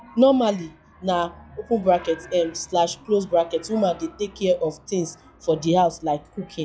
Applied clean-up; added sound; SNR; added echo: classical method log-MMSE.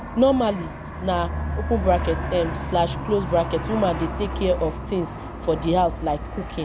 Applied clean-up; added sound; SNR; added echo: none; Aircraft; 5 dB; none.